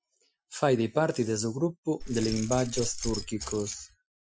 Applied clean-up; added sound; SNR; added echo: classical method Wiener filter.